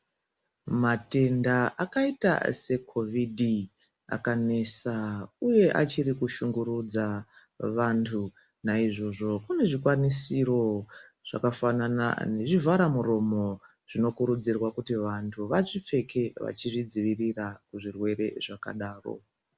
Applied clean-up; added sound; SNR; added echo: none; none; none; none.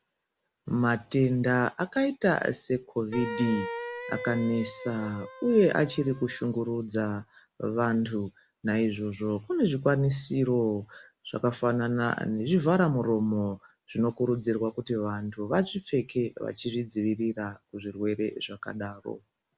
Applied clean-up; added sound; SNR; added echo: none; Wind instrument, woodwind instrument; 11 dB; none.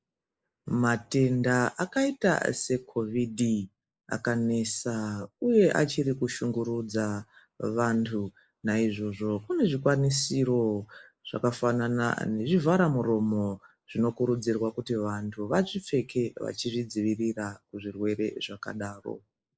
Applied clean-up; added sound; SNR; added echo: neural mask model Resemble Enhance denoiser.